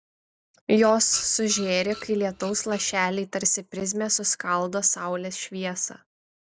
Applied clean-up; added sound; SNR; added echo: none; Printer; 19 dB; none.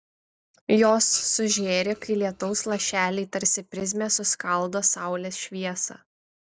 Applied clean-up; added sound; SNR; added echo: neural separator model SepFormer DNS4.